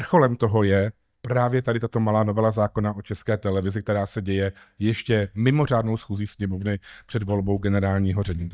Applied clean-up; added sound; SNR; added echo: neural mask model DeepFilterNet 3.